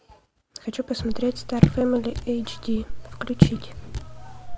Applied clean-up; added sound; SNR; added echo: none; Raindrop / Drip; -4 dB; none.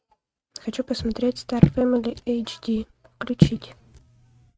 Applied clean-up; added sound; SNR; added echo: neural mask model RNNoise.